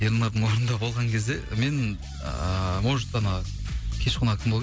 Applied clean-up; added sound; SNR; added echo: none; none; none; none.